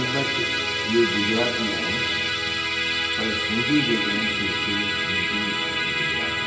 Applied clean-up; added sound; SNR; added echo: none; Musical instrument; -4 dB; reverberation time 2.5 s.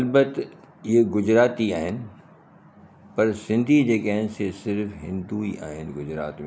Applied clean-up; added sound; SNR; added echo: none; none; none; none.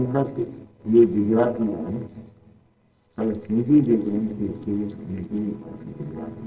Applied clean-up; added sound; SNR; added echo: neural separator model SepFormer DNS4.